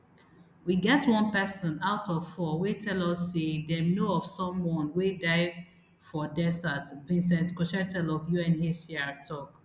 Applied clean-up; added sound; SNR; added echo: none; none; none; none.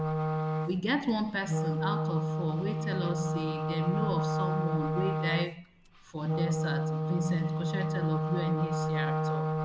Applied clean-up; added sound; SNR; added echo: none; Wind instrument, woodwind instrument; -3 dB; none.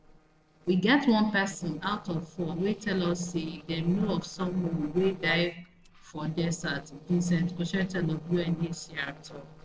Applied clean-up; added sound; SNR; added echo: neural separator model SepFormer DNS4.